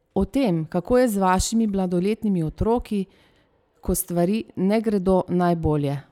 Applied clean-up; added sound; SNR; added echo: none; none; none; none.